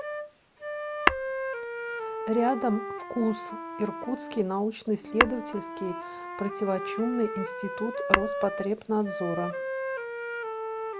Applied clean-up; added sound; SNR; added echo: none; Wind instrument, woodwind instrument + Tap / Hammer; 1 dB; none.